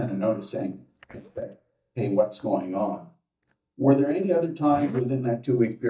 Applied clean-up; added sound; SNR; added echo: neural mask model DeepFilterNet 3.